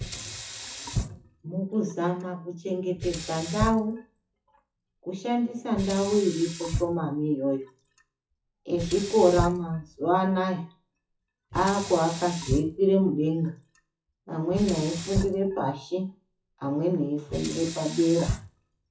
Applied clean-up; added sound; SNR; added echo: classical method WPE with log-MMSE.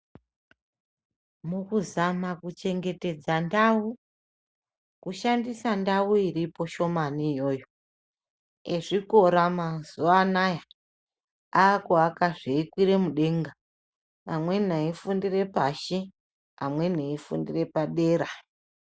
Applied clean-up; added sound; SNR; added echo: none; none; none; none.